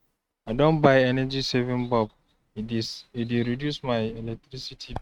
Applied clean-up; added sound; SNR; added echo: neural mask model RNNoise.